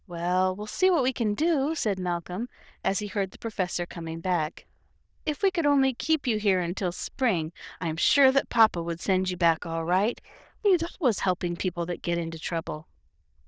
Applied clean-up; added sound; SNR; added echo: neural diffusion model UNIVERSE++.